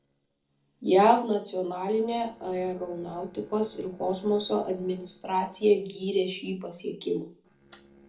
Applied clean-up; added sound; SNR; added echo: neural separator model SepFormer DNS4.